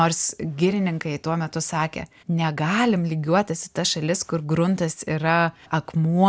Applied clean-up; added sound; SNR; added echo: none; none; none; none.